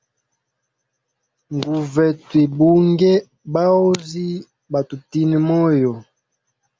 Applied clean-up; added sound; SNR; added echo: none; none; none; none.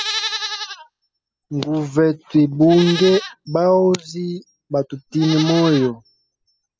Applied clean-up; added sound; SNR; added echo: classical method spectral subtraction.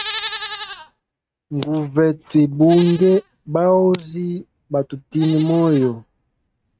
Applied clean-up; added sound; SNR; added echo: neural mask model RNNoise.